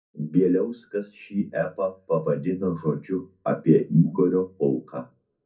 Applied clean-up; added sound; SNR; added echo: none; none; none; reverberation time 0.3 s.